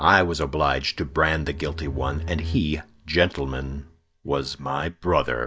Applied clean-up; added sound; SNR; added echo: neural mask model DeepFilterNet 3.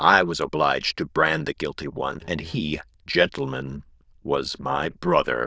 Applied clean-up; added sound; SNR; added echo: neural diffusion model UNIVERSE++.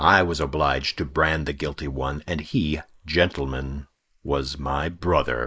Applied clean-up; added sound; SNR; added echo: neural mask model Resemble Enhance denoiser.